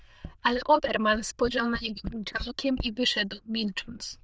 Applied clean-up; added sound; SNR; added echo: neural diffusion model UNIVERSE++.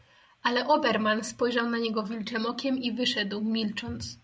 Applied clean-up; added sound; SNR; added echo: none; none; none; none.